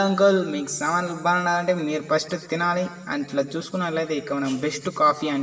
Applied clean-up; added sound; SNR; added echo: none; none; none; reverberation time 2.8 s.